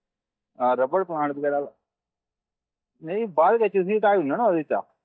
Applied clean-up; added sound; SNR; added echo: neural mask model DeepFilterNet 3.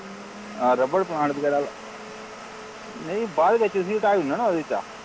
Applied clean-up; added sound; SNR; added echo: none; Domestic sounds, home sounds; 14 dB; none.